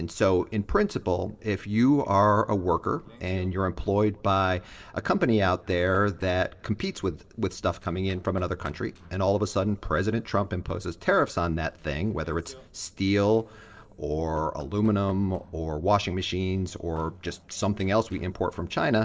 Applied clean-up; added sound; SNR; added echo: neural separator model SepFormer DNS4.